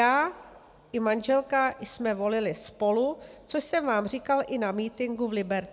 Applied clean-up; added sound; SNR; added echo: none; none; none; none.